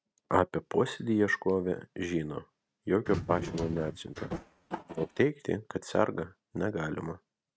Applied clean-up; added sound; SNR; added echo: neural mask model RNNoise.